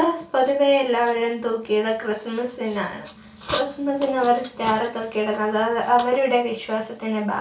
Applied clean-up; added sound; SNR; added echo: none; none; none; reverberation time 0.3 s.